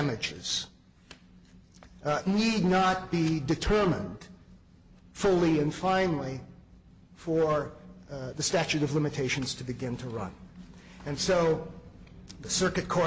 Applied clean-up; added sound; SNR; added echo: none; none; none; none.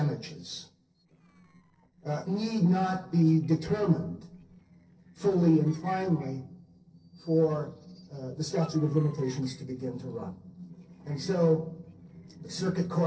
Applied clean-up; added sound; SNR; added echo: neural separator model SepFormer DNS4.